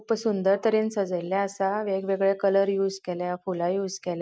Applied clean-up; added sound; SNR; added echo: none; none; none; none.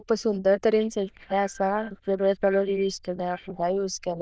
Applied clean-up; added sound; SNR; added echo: neural diffusion model UNIVERSE++.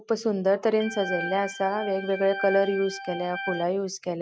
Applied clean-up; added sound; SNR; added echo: none; Organ; 9 dB; none.